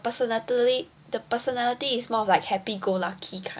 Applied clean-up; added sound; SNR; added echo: none; none; none; none.